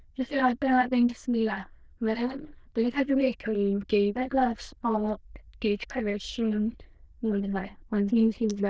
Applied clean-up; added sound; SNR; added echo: neural diffusion model UNIVERSE++.